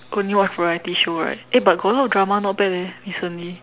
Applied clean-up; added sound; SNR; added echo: none; none; none; none.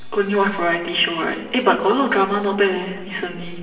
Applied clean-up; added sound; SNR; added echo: none; none; none; reverberation time 1.1 s.